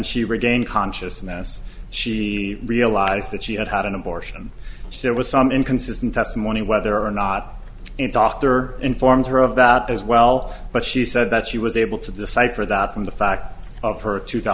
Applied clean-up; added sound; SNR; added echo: none; none; none; none.